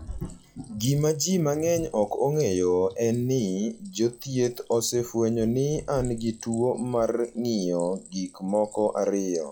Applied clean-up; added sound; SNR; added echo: classical method log-MMSE.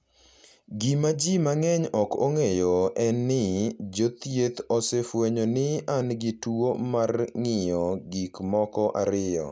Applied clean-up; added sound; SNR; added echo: none; none; none; none.